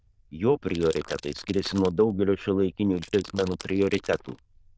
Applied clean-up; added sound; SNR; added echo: neural diffusion model UNIVERSE++.